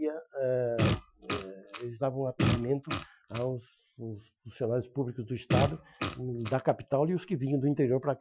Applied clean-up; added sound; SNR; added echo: classical method Wiener filter.